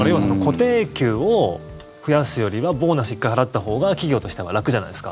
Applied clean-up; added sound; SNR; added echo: none; none; none; none.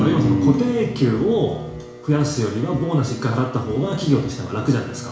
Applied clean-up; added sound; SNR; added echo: none; Bowed string instrument; 15 dB; reverberation time 0.7 s.